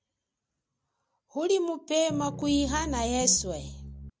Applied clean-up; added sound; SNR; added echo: none; Piano; 8 dB; none.